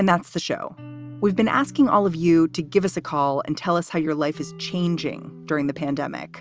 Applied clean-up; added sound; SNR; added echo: none; none; none; none.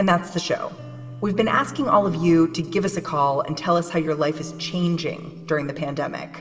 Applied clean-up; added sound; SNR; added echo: none; none; none; reverberation time 2.7 s.